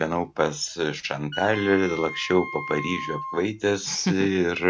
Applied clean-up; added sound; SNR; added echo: none; Wind instrument, woodwind instrument; 11 dB; none.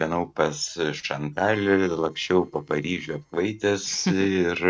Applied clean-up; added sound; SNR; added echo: neural separator model SepFormer DNS4.